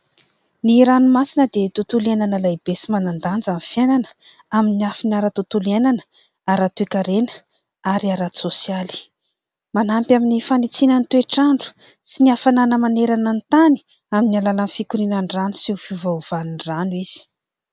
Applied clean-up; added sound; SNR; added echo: none; none; none; none.